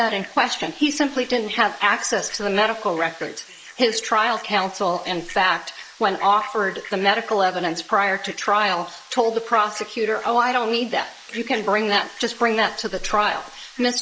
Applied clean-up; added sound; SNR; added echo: neural mask model Resemble Enhance denoiser.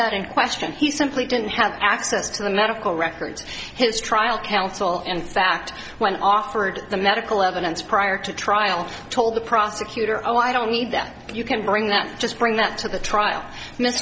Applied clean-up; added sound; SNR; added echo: none; none; none; none.